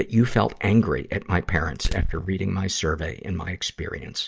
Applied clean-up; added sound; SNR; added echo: neural mask model DeepFilterNet 3.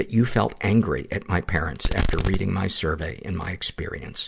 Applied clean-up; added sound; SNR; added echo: none; Fireworks; 0 dB; none.